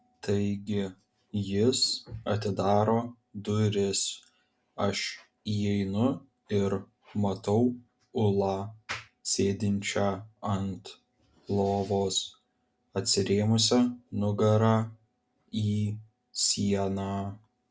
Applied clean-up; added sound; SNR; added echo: none; none; none; none.